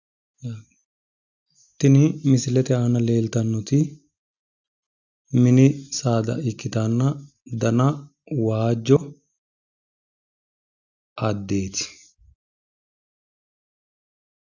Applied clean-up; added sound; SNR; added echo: none; none; none; none.